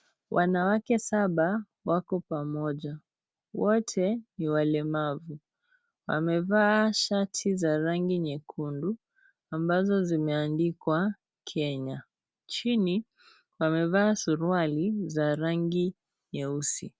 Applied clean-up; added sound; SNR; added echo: none; none; none; none.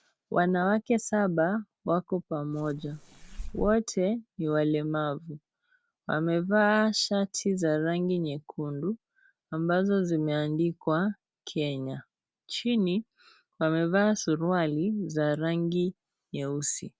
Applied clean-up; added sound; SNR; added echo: none; Fireworks; 11 dB; none.